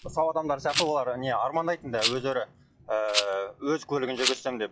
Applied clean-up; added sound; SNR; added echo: classical method log-MMSE.